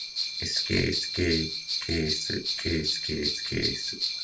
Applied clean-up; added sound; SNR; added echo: none; Bell; 1 dB; reverberation time 0.2 s.